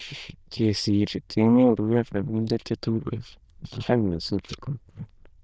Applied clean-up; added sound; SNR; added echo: neural diffusion model UNIVERSE++.